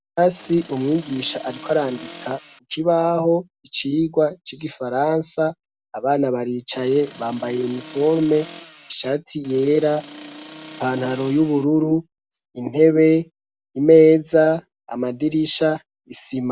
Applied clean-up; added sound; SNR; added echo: none; Accelerating, revving, vroom; 18 dB; none.